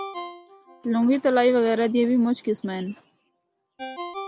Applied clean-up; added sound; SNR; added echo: none; Ringtone; 16 dB; none.